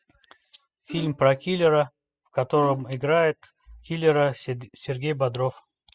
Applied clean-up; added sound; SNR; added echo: classical method spectral subtraction.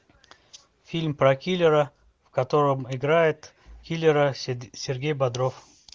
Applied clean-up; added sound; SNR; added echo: none; none; none; none.